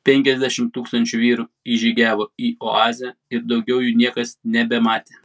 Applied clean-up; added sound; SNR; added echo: none; none; none; none.